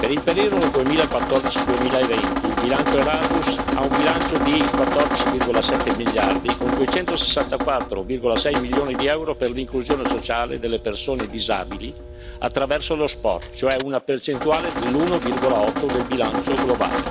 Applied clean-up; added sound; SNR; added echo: none; Drip; 1 dB; none.